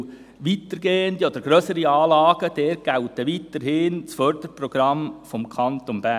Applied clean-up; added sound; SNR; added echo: none; none; none; none.